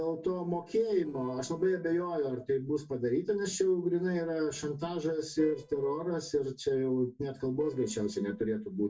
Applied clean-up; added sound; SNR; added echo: neural separator model SepFormer DNS4.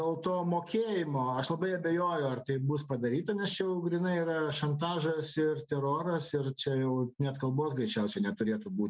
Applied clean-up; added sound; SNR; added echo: none; none; none; none.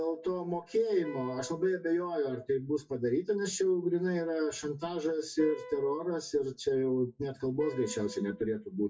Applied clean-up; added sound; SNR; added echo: classical method WPE with log-MMSE.